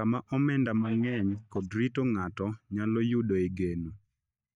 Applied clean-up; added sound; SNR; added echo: neural mask model DeepFilterNet 3.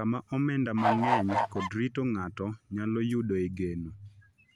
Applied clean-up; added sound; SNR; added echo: none; Bird / Fowl; -3 dB; none.